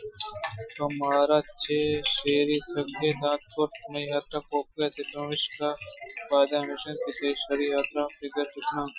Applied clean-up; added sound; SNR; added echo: classical method Wiener filter.